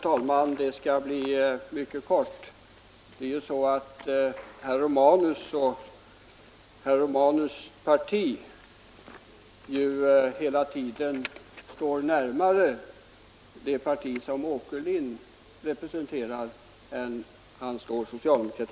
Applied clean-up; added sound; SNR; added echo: none; none; none; none.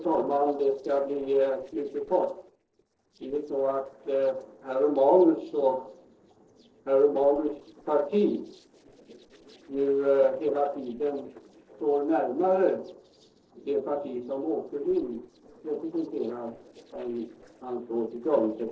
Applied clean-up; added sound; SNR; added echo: neural separator model SepFormer DNS4.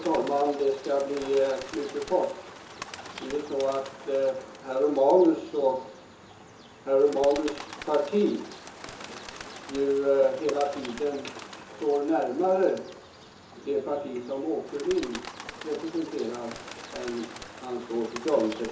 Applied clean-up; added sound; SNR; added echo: none; Bird; 16 dB; reverberation time 0.6 s.